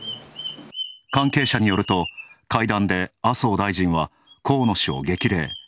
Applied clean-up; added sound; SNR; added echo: none; Bird vocalization, bird call, bird song; 15 dB; none.